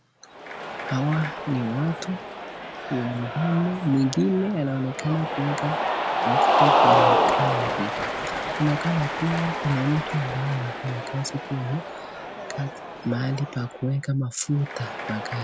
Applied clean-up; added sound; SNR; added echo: none; Cheering; 0 dB; none.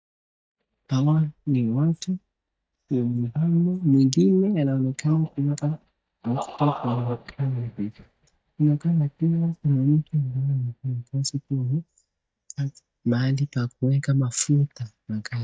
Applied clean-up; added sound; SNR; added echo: neural mask model DeepFilterNet 3.